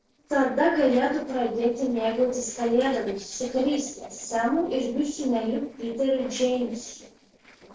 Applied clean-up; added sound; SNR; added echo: neural separator model SepFormer DNS4.